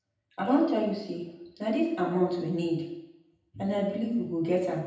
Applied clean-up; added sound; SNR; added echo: none; none; none; reverberation time 0.8 s.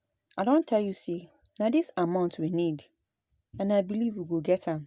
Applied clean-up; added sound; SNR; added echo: none; none; none; none.